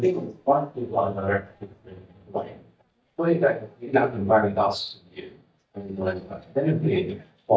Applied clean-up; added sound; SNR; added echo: neural mask model DeepFilterNet 3.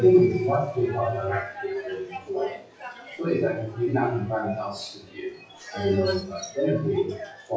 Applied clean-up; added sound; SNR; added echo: classical method WPE with log-MMSE.